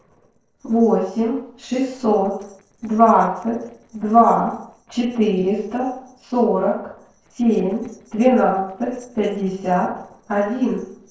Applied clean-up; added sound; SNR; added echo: neural separator model SepFormer DNS4.